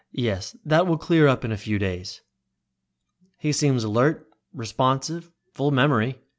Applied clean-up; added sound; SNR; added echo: none; none; none; none.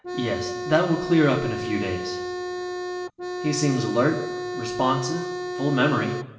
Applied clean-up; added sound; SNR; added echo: none; Organ; 5 dB; reverberation time 1.0 s.